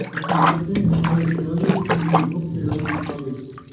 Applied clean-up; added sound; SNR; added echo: none; Sink (filling or washing); 3 dB; reverberation time 1.1 s.